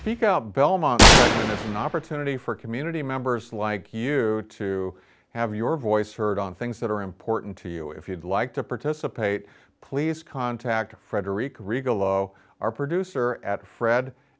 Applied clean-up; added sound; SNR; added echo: none; Gunshot, gunfire; -5 dB; none.